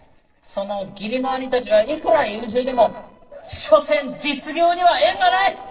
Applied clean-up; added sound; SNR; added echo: neural separator model SepFormer DNS4.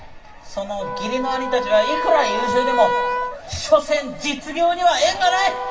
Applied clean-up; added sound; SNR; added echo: none; Wind instrument, woodwind instrument; 6 dB; reverberation time 2.5 s.